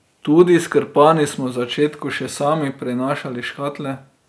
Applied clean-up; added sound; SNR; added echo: none; none; none; none.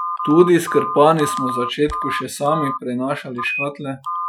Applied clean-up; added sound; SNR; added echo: classical method Wiener filter.